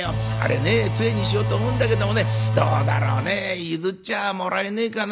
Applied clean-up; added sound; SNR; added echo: none; Engine / Domestic sounds, home sounds; -2 dB; none.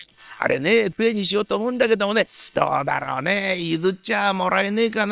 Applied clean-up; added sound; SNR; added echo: neural separator model SepFormer WHAM!.